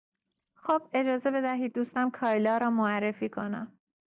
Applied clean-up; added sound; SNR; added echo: neural mask model DeepFilterNet 3.